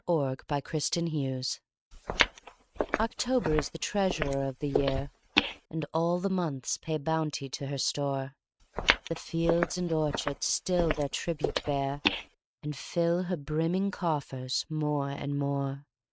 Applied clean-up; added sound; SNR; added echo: neural mask model RNNoise.